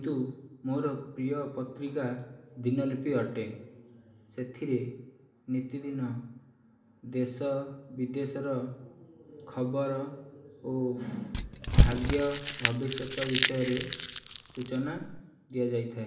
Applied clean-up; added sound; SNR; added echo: none; Crumpling, crinkling / Crushing; -5 dB; reverberation time 0.8 s.